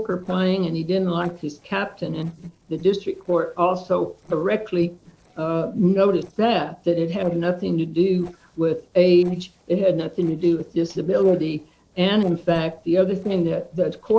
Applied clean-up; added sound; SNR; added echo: neural separator model SepFormer DNS4.